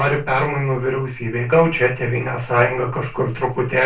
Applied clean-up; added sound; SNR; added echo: none; Writing; 19 dB; reverberation time 0.2 s.